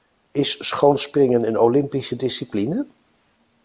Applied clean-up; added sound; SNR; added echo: none; none; none; none.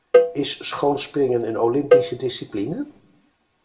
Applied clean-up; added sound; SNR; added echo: none; Cowbell; -1 dB; reverberation time 0.4 s.